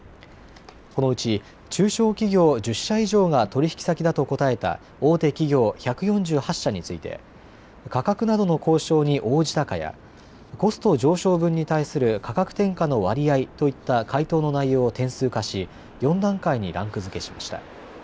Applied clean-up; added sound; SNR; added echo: none; none; none; none.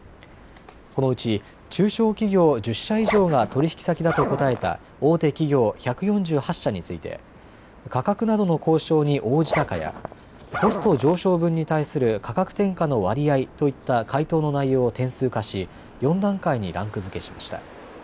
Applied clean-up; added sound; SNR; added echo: none; Zipper (clothing); 7 dB; none.